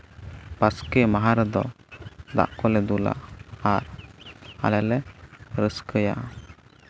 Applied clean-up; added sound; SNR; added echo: none; none; none; none.